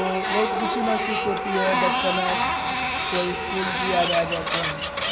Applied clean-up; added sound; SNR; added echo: none; Printer; -3 dB; none.